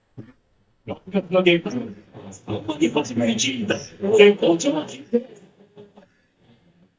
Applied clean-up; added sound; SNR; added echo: neural mask model DeepFilterNet 3.